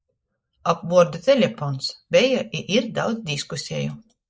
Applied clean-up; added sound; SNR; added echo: neural mask model Resemble Enhance denoiser.